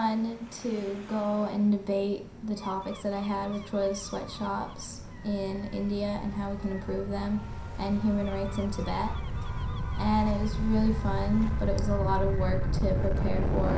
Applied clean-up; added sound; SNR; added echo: none; Gull, seagull / Waves, surf / Siren; 1 dB; reverberation time 0.5 s.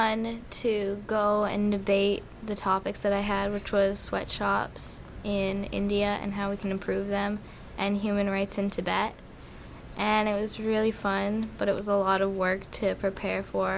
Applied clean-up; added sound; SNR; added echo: none; none; none; none.